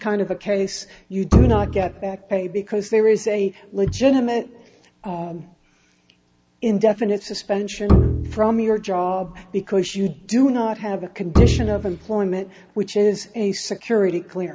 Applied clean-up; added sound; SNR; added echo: none; Bowed string instrument; -2 dB; none.